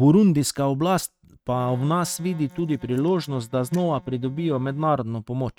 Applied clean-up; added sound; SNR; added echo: neural mask model RNNoise.